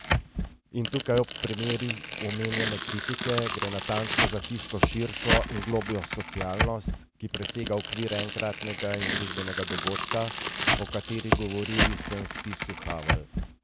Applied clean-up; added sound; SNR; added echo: none; Tearing; -3 dB; none.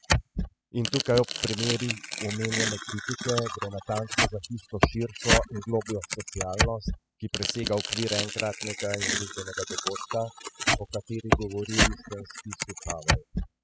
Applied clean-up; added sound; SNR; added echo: classical method spectral subtraction.